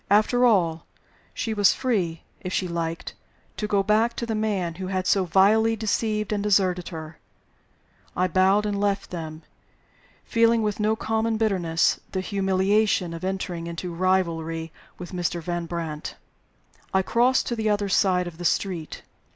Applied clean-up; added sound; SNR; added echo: none; none; none; none.